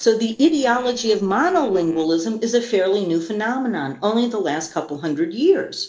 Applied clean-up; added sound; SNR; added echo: neural separator model SepFormer DNS4.